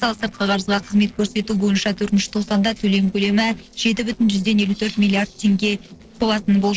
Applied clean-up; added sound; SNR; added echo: neural separator model SepFormer DNS4.